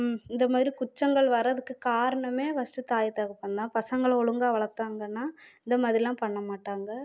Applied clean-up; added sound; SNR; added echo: none; none; none; none.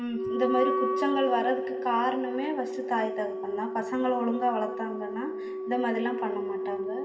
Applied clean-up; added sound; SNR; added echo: none; Wind instrument, woodwind instrument; 3 dB; reverberation time 2.2 s.